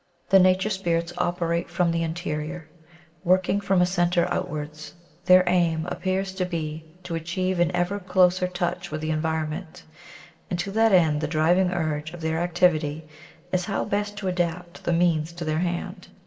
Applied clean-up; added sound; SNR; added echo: none; none; none; reverberation time 1.5 s.